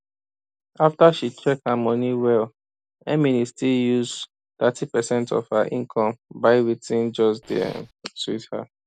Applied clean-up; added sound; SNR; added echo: neural mask model Resemble Enhance denoiser.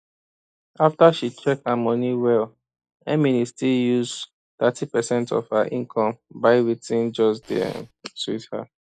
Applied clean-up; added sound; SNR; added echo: classical method log-MMSE.